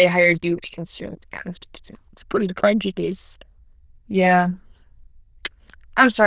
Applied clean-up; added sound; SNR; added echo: neural diffusion model UNIVERSE++.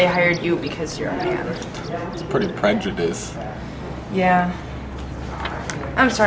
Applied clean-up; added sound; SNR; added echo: none; Buzz / Bird; 20 dB; none.